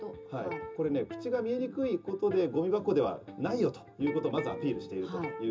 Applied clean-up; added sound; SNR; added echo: none; Electric guitar; 13 dB; reverberation time 0.2 s.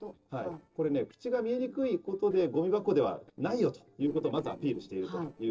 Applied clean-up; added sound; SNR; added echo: neural separator model SepFormer DNS4.